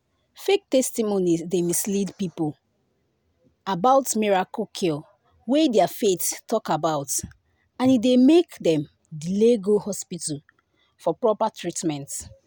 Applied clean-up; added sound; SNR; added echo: none; none; none; none.